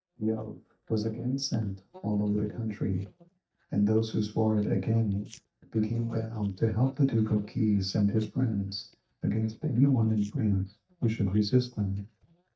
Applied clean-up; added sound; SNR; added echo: neural mask model DeepFilterNet 3.